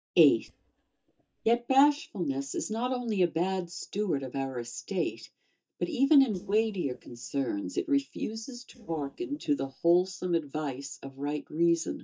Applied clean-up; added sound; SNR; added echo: neural mask model DeepFilterNet 3.